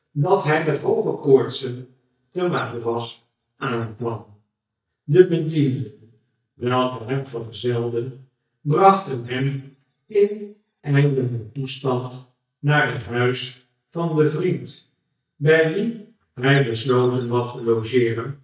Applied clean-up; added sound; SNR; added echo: neural mask model DeepFilterNet 3.